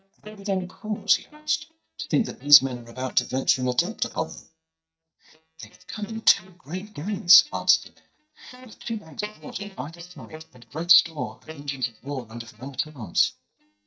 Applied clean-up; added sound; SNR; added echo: neural mask model DeepFilterNet 3.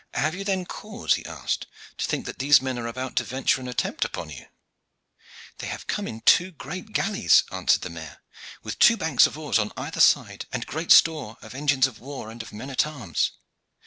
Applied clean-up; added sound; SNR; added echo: none; none; none; none.